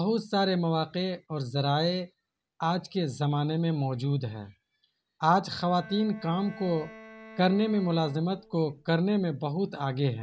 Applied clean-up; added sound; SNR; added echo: none; Bowed string instrument; 20 dB; none.